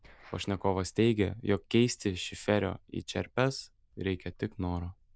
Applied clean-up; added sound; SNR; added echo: neural diffusion model UNIVERSE++.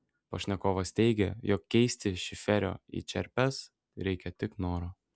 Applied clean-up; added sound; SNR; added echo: none; none; none; none.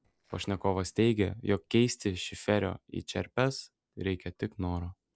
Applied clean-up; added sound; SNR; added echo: neural separator model SepFormer DNS4.